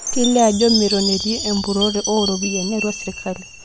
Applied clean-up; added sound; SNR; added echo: none; Chime; 6 dB; none.